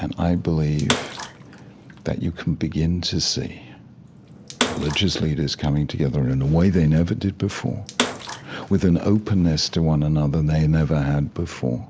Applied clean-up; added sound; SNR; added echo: none; Bathtub (filling or washing) / Water / Splash, splatter; 10 dB; none.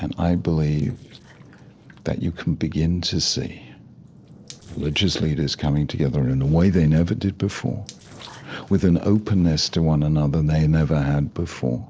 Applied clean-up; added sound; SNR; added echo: neural separator model SepFormer DNS4.